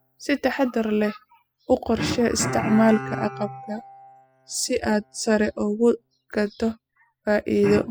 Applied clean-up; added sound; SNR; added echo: classical method spectral subtraction.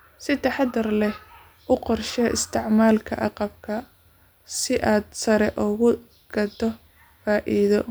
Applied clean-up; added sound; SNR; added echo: none; none; none; none.